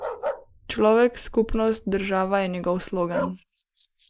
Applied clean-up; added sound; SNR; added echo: neural mask model Resemble Enhance denoiser.